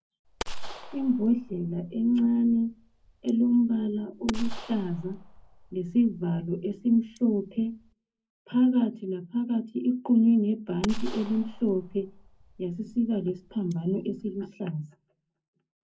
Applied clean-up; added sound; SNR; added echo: none; Gunshot, gunfire; 11 dB; reverberation time 0.3 s.